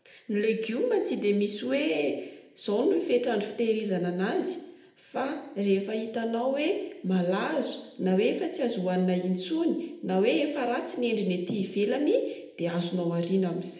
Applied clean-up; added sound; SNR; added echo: none; none; none; reverberation time 0.7 s.